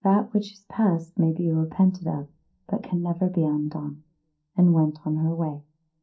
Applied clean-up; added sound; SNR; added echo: none; none; none; reverberation time 0.3 s.